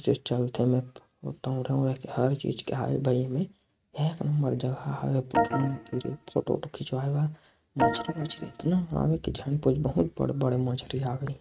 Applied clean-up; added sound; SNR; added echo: neural mask model RNNoise.